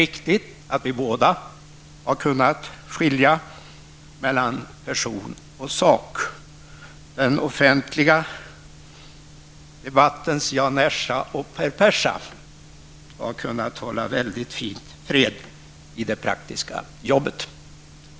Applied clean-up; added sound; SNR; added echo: none; none; none; none.